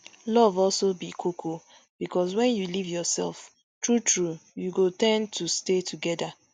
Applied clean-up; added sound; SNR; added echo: none; none; none; none.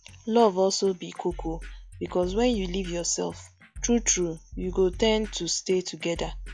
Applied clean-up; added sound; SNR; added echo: classical method log-MMSE.